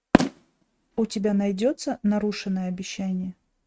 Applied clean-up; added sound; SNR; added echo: neural mask model RNNoise.